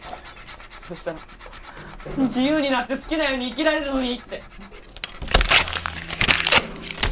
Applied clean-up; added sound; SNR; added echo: none; Tearing; -1 dB; none.